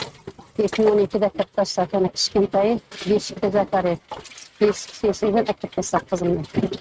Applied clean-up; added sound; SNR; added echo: neural mask model RNNoise.